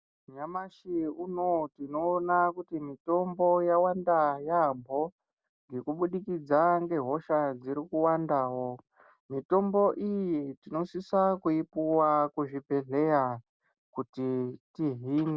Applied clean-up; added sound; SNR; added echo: none; none; none; none.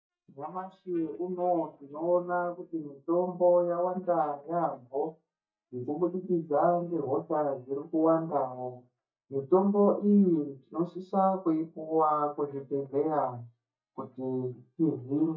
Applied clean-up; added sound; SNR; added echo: neural mask model DeepFilterNet 3.